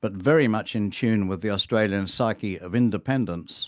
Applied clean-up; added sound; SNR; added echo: none; none; none; none.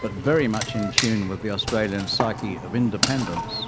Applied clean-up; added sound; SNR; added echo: none; Wood + Engine; 4 dB; none.